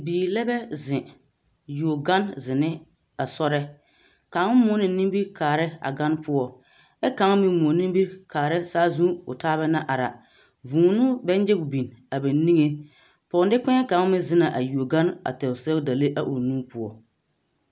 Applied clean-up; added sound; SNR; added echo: none; none; none; none.